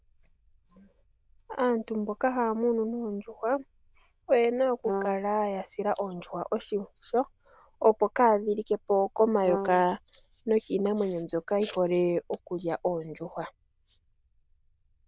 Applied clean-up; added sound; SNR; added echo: neural diffusion model UNIVERSE++.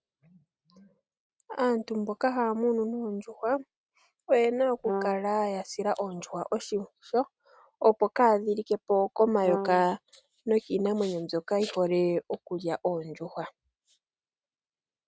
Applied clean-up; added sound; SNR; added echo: neural mask model RNNoise.